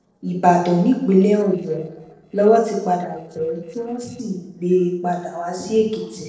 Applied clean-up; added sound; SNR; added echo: neural separator model SepFormer DNS4.